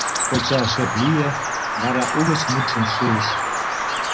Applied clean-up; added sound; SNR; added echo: none; Bird vocalization, bird call, bird song; 0 dB; reverberation time 0.5 s.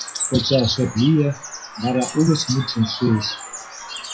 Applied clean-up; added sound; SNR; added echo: classical method WPE with log-MMSE.